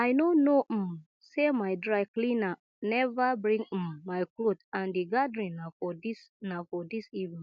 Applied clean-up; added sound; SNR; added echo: none; none; none; none.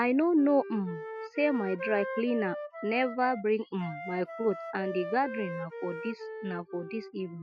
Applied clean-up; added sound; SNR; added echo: classical method Wiener filter.